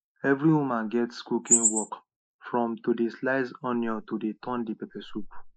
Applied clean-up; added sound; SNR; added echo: neural mask model Resemble Enhance denoiser.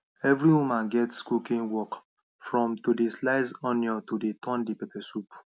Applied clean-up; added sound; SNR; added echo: none; none; none; none.